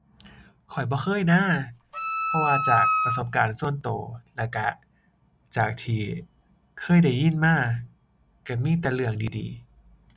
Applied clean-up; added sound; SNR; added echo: none; Wind instrument, woodwind instrument; -1 dB; none.